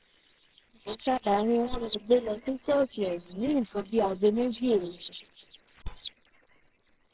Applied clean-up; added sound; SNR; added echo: neural separator model SepFormer WHAMR!.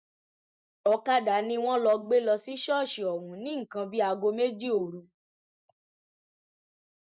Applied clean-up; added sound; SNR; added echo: none; none; none; none.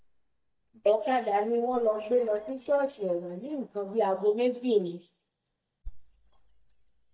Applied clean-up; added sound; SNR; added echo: neural mask model DeepFilterNet 3.